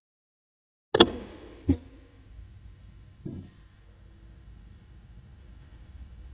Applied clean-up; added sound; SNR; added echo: neural mask model DeepFilterNet 3.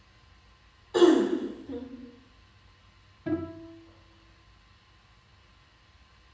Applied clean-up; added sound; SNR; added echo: none; Bowed string instrument; 8 dB; reverberation time 1.1 s.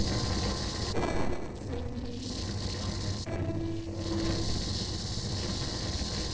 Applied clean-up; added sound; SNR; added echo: neural separator model SepFormer DNS4.